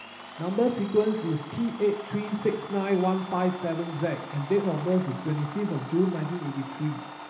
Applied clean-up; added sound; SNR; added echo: none; Domestic sounds, home sounds; 13 dB; reverberation time 1.0 s.